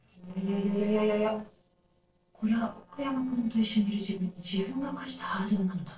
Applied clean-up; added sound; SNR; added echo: neural separator model SepFormer DNS4.